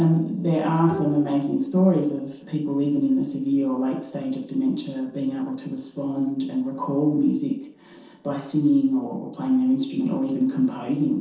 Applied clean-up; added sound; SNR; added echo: neural separator model SepFormer DNS4.